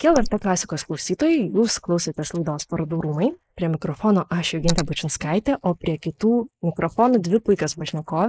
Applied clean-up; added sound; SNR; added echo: neural mask model Resemble Enhance denoiser.